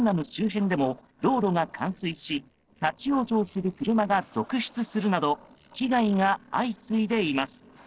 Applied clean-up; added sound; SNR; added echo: neural separator model SepFormer DNS4.